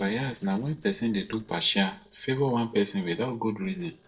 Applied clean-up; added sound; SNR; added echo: neural separator model SepFormer DNS4.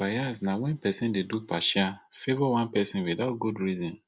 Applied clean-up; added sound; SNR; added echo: none; none; none; none.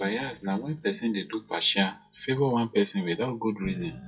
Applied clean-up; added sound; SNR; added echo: classical method WPE with log-MMSE.